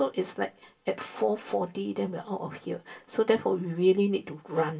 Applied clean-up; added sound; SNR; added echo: none; none; none; reverberation time 0.2 s.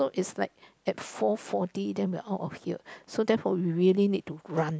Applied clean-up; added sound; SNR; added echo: none; none; none; none.